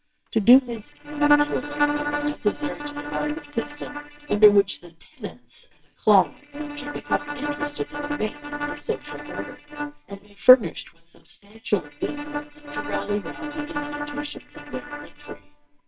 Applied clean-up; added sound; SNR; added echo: neural separator model SepFormer WHAMR!.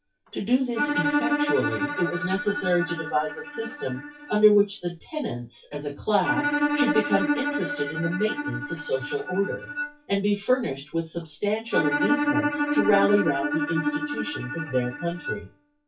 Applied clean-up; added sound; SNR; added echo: classical method WPE with log-MMSE.